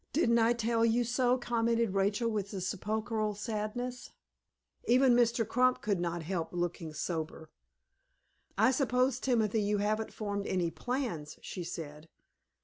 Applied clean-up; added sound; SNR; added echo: none; none; none; none.